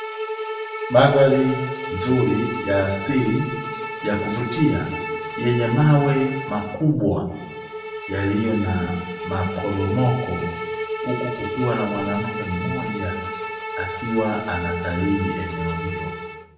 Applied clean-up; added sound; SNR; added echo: none; Bowed string instrument; 7 dB; reverberation time 0.8 s.